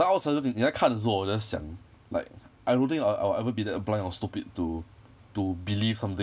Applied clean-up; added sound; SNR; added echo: none; none; none; none.